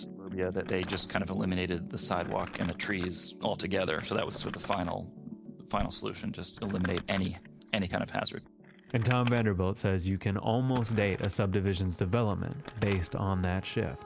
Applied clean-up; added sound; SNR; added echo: none; Crumpling, crinkling; 15 dB; none.